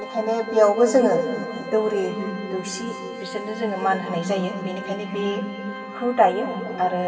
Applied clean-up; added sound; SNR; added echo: none; Organ; 13 dB; reverberation time 2.5 s.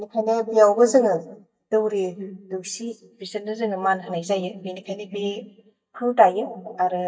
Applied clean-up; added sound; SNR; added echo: neural mask model DeepFilterNet 3.